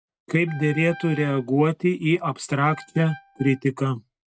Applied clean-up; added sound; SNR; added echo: neural mask model RNNoise.